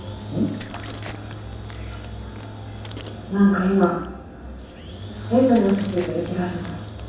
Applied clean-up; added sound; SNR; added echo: none; Engine / Drill; 12 dB; reverberation time 0.7 s.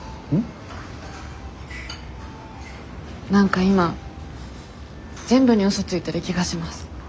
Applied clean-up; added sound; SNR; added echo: none; none; none; none.